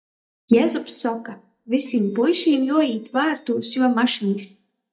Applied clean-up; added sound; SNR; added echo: neural mask model DeepFilterNet 3.